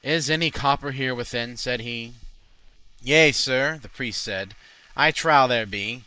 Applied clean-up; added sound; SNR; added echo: neural mask model Resemble Enhance denoiser.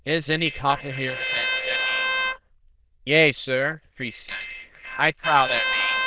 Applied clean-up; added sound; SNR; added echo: neural diffusion model UNIVERSE++.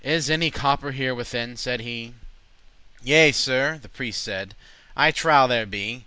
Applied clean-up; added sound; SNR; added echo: none; none; none; none.